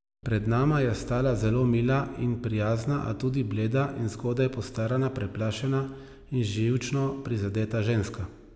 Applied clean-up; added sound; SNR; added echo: none; none; none; none.